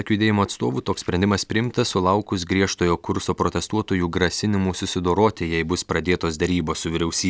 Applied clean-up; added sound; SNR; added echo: none; none; none; none.